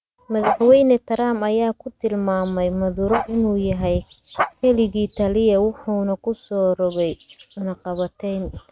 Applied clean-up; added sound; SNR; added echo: neural mask model RNNoise.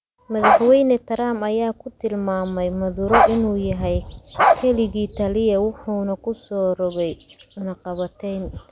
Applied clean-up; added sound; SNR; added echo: none; Bark; -1 dB; none.